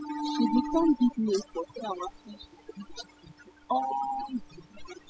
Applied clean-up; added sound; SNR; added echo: classical method spectral subtraction.